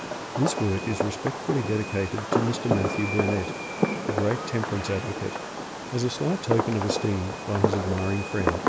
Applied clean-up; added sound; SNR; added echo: none; Fireworks; 1 dB; none.